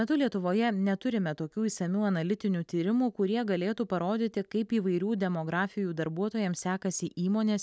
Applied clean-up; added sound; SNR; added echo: none; none; none; none.